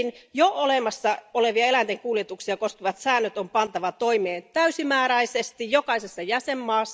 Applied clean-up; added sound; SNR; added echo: none; none; none; none.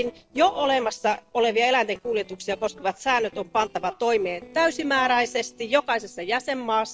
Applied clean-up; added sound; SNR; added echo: neural separator model SepFormer DNS4.